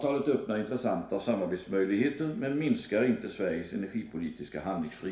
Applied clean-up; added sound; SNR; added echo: none; none; none; reverberation time 0.5 s.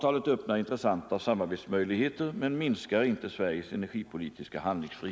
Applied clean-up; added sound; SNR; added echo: none; none; none; none.